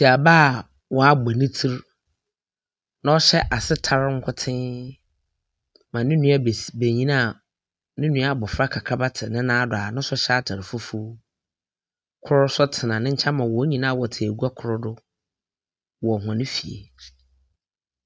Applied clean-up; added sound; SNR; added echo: neural mask model RNNoise.